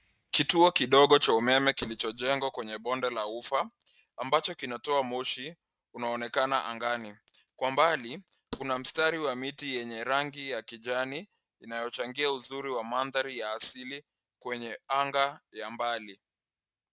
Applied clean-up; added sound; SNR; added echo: neural mask model RNNoise.